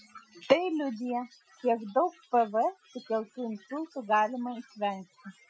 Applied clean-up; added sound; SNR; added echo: classical method Wiener filter.